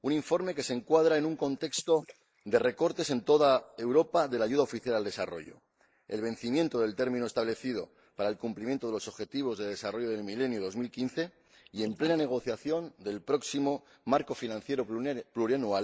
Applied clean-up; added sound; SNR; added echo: neural mask model Resemble Enhance denoiser.